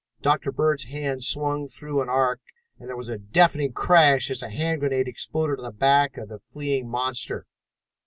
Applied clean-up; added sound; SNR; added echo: none; none; none; none.